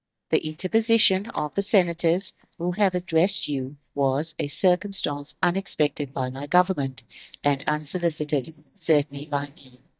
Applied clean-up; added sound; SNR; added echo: neural mask model DeepFilterNet 3.